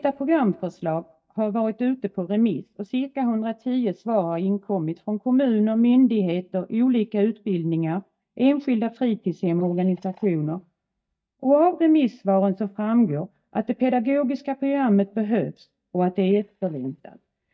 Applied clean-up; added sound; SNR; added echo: neural mask model DeepFilterNet 3.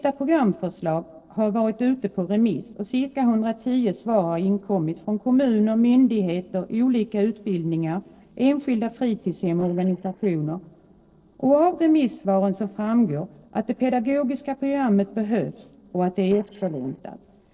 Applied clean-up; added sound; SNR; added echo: neural separator model SepFormer DNS4.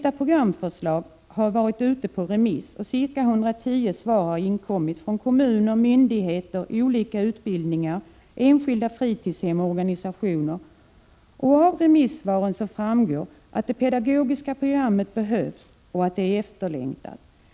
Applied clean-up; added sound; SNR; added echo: none; none; none; none.